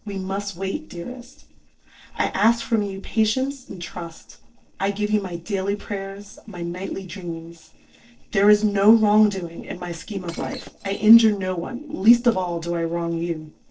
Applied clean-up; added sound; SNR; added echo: neural separator model SepFormer DNS4.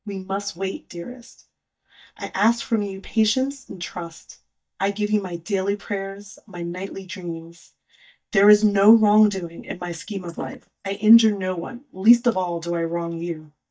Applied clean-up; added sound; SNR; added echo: neural mask model DeepFilterNet 3.